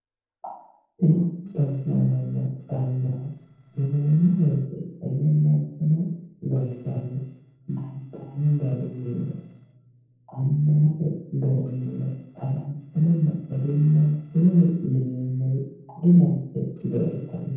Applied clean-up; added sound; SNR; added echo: neural separator model SepFormer DNS4.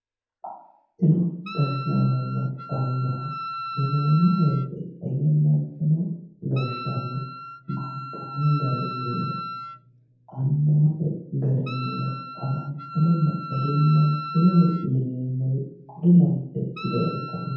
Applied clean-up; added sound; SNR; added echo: none; Wind instrument, woodwind instrument; 13 dB; reverberation time 0.9 s.